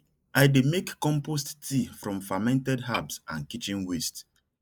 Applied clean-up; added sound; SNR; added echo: neural mask model Resemble Enhance denoiser.